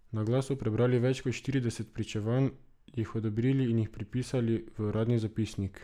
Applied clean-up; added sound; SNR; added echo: none; none; none; none.